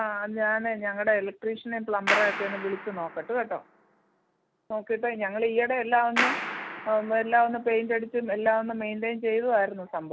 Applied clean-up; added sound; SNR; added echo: none; Clapping; 9 dB; none.